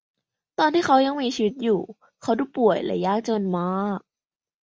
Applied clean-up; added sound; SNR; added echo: none; none; none; none.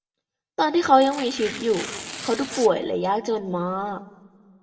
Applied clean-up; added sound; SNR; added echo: none; Tearing; 12 dB; reverberation time 0.9 s.